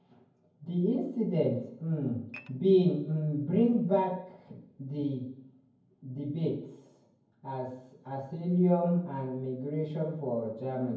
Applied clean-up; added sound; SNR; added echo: none; Dishes, pots, and pans / Glass; 17 dB; reverberation time 0.9 s.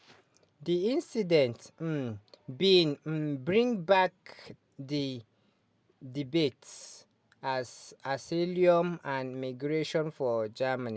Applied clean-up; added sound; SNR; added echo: none; none; none; none.